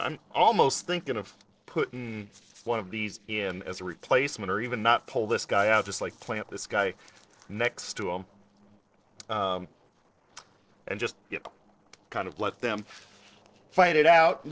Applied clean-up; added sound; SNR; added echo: neural separator model SepFormer DNS4.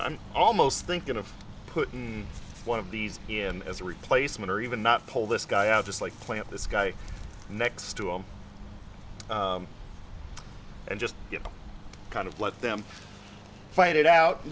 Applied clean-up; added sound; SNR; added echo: none; Bird; 15 dB; none.